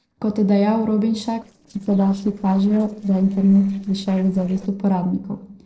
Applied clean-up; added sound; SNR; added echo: neural separator model SepFormer DNS4.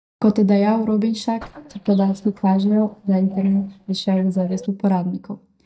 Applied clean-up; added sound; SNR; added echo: neural mask model DeepFilterNet 3.